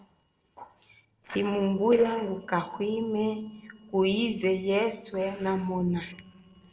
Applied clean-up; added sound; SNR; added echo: neural separator model SepFormer DNS4.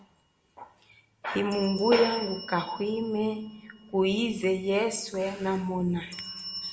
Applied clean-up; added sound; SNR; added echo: none; Bell; 15 dB; reverberation time 2.4 s.